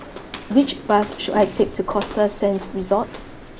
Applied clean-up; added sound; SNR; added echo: none; Walk, footsteps; 14 dB; none.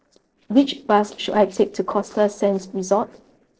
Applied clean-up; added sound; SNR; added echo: neural separator model SepFormer DNS4.